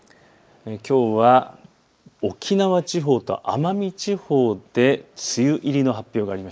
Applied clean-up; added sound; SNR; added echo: neural mask model Resemble Enhance denoiser.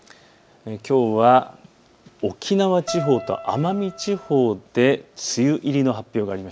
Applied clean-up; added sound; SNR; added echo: none; Keyboard (musical); 12 dB; none.